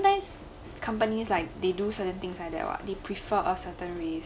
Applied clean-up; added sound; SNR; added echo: none; none; none; none.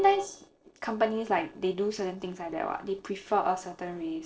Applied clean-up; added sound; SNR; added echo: neural separator model SepFormer DNS4.